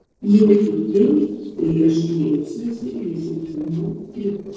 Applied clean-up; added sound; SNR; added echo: neural separator model SepFormer DNS4.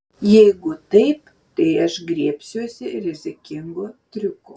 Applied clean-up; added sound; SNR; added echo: none; none; none; none.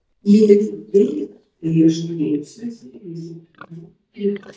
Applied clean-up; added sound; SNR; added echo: neural mask model DeepFilterNet 3.